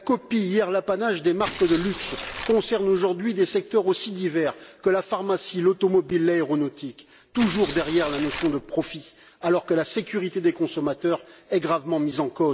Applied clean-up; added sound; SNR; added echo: none; Tearing; 12 dB; none.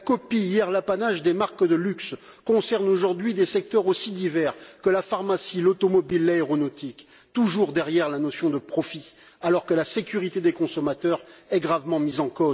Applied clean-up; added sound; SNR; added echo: none; none; none; none.